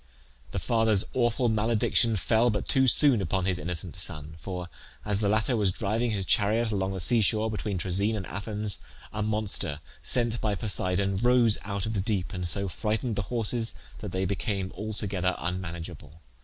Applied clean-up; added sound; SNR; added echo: none; none; none; none.